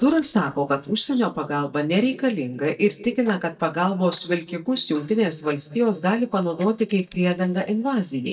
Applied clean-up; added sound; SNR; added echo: neural mask model DeepFilterNet 3.